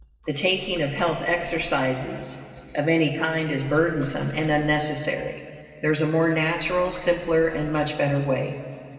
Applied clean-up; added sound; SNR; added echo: none; Liquid; 20 dB; reverberation time 2.5 s.